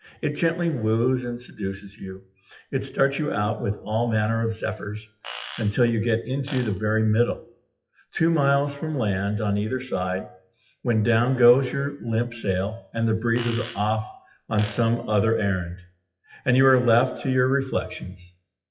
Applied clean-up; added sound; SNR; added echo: classical method WPE with log-MMSE.